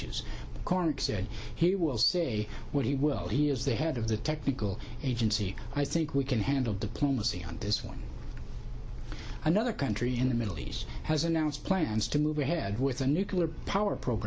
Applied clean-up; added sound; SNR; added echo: none; none; none; none.